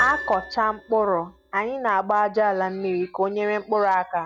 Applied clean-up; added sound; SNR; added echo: none; Piano; 12 dB; none.